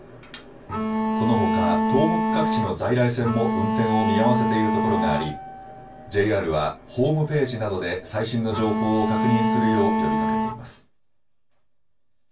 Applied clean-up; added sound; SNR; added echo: none; Bowed string instrument; -3 dB; reverberation time 0.1 s.